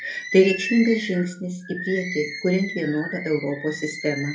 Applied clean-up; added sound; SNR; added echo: none; Bird; 10 dB; reverberation time 0.3 s.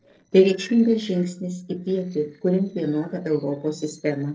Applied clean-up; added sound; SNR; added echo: neural separator model SepFormer DNS4.